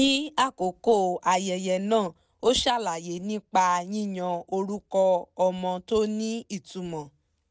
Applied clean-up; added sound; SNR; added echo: none; none; none; none.